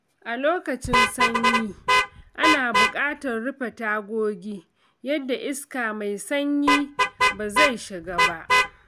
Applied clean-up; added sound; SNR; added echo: none; Vehicle horn, car horn, honking; -2 dB; none.